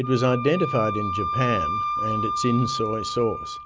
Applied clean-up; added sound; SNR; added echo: none; Wind instrument, woodwind instrument; 3 dB; none.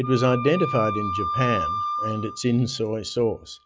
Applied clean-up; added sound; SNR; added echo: classical method log-MMSE.